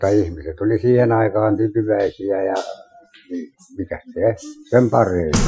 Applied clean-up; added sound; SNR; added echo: classical method Wiener filter.